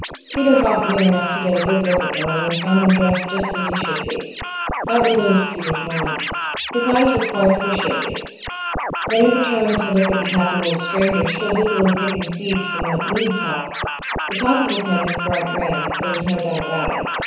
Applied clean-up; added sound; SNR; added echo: none; Scratching (performance technique); 5 dB; reverberation time 1.0 s.